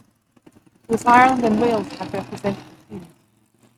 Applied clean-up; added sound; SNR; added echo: neural mask model RNNoise.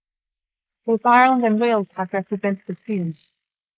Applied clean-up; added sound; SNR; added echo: neural mask model Resemble Enhance denoiser.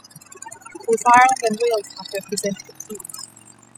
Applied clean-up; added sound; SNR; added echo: classical method spectral subtraction.